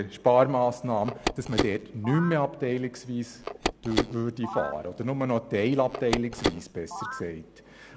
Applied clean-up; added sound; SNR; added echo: none; Telephone; 7 dB; none.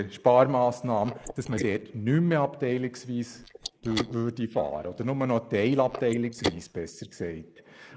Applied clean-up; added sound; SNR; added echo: neural mask model Resemble Enhance denoiser.